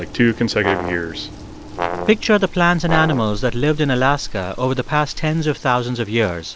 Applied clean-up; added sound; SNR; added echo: none; Rain + Brass instrument; 9 dB; none.